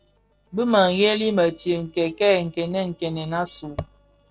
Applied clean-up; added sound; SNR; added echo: neural separator model SepFormer DNS4.